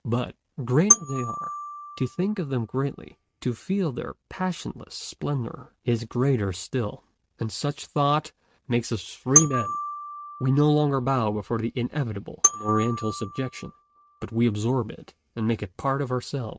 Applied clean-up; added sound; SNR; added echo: neural mask model RNNoise.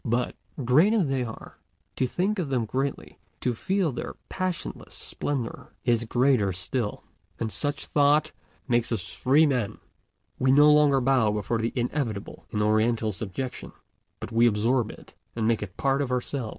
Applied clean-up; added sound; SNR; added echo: none; none; none; none.